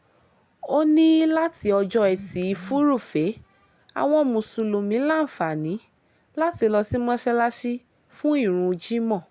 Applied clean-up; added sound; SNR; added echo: none; none; none; none.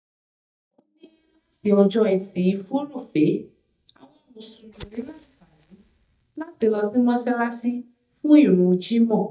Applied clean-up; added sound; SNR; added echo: neural mask model DeepFilterNet 3.